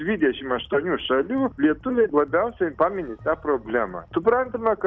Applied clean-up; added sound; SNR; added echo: none; none; none; none.